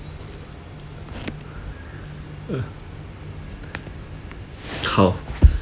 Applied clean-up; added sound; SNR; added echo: none; none; none; none.